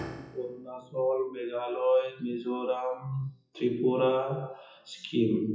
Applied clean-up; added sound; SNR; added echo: classical method WPE with log-MMSE.